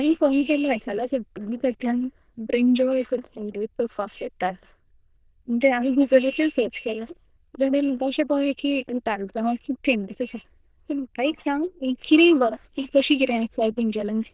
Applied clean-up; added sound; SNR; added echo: neural diffusion model UNIVERSE++.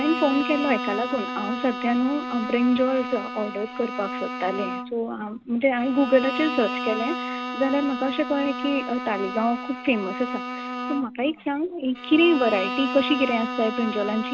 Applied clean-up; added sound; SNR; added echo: none; Bowed string instrument; 7 dB; none.